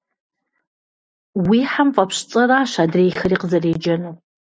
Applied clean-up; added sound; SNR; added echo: none; none; none; none.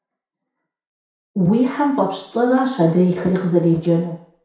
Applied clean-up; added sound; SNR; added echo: none; none; none; reverberation time 0.6 s.